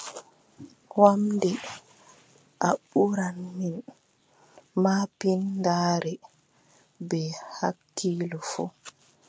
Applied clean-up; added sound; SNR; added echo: none; none; none; none.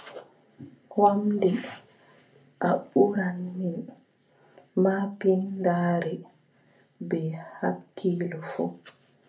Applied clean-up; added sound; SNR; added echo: none; none; none; reverberation time 0.3 s.